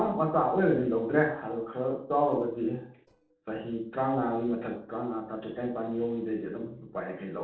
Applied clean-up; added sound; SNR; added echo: neural separator model SepFormer DNS4.